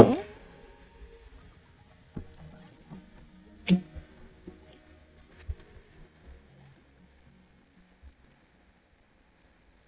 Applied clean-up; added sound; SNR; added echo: neural mask model DeepFilterNet 3.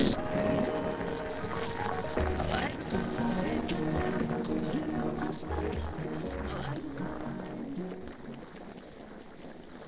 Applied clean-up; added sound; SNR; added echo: neural separator model SepFormer DNS4.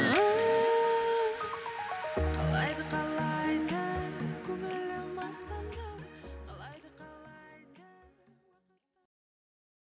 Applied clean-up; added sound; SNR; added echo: none; none; none; none.